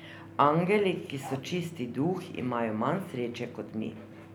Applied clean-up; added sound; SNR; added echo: none; Bark; 15 dB; none.